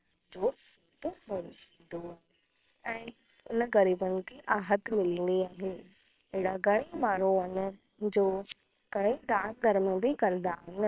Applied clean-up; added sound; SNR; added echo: neural separator model SepFormer WHAM!.